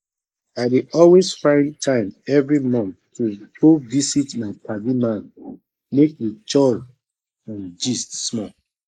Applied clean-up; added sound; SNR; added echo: neural mask model Resemble Enhance denoiser.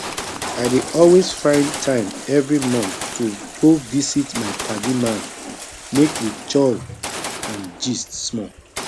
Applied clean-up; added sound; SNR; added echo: none; Gunshot, gunfire + Toilet flush; 10 dB; none.